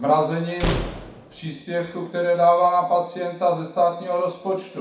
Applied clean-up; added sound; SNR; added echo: none; Slam; 8 dB; reverberation time 0.6 s.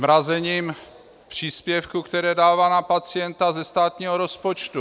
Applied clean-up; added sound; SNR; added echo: none; none; none; none.